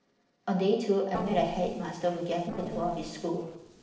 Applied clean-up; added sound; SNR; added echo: neural separator model SepFormer DNS4.